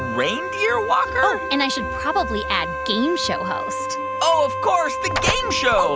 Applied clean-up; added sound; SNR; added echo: none; Wind instrument, woodwind instrument; 5 dB; none.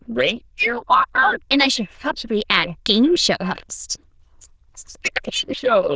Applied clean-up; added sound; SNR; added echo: neural diffusion model UNIVERSE++.